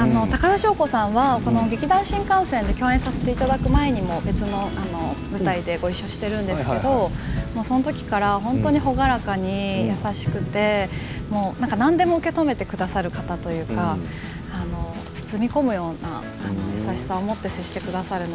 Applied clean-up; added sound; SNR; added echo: none; Thunder / Rain; 7 dB; none.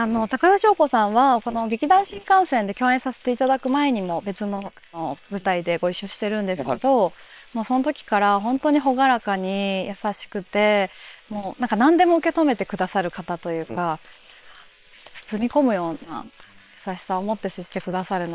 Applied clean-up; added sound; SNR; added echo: neural separator model SepFormer WHAM!.